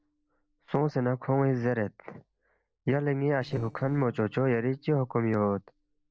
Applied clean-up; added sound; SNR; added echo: neural separator model SepFormer DNS4.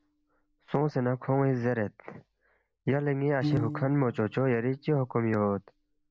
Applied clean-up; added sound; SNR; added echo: none; Piano; 12 dB; none.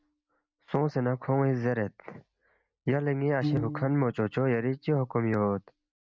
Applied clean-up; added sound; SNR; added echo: neural mask model RNNoise.